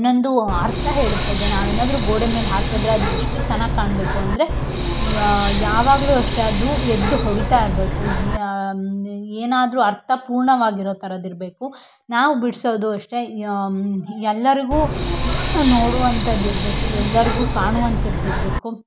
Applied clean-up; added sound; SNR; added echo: none; Hiss; 0 dB; none.